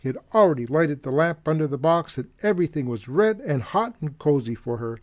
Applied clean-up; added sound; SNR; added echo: none; none; none; none.